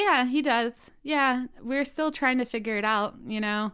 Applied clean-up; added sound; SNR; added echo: none; none; none; none.